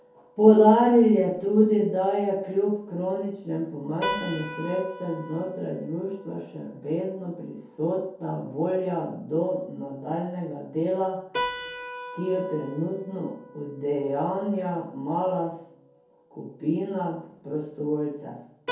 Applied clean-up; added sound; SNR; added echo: none; Keyboard (musical); 14 dB; reverberation time 0.6 s.